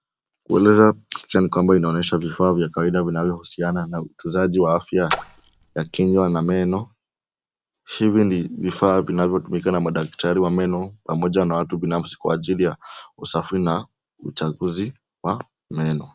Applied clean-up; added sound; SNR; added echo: none; Splash, splatter; 10 dB; none.